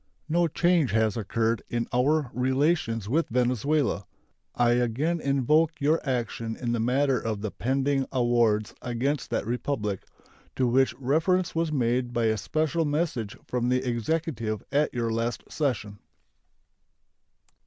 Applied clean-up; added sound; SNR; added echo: none; none; none; none.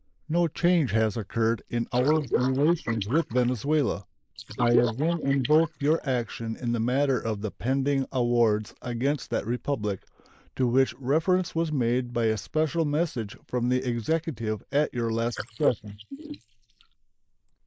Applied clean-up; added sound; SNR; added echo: neural mask model Resemble Enhance denoiser.